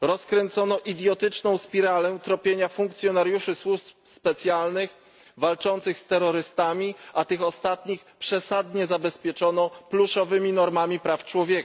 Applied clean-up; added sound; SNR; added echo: none; none; none; none.